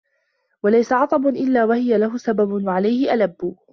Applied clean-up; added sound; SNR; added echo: none; none; none; none.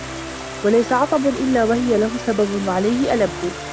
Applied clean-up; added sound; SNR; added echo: none; Stream + Musical instrument; 11 dB; none.